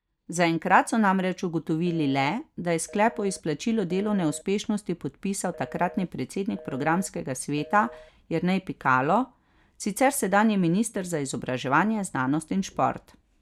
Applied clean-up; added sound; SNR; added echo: neural mask model DeepFilterNet 3.